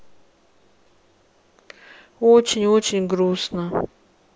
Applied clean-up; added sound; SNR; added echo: none; none; none; none.